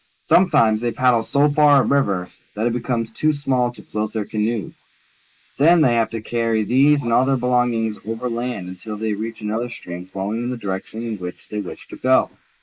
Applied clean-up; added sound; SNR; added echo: neural mask model Resemble Enhance denoiser.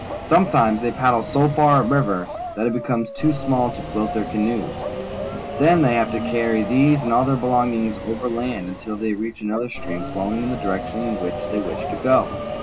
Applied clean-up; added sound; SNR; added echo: none; Dog + Subway, metro, underground; 8 dB; none.